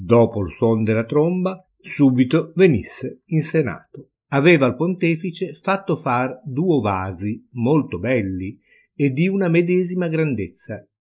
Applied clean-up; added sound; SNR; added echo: neural mask model Resemble Enhance denoiser.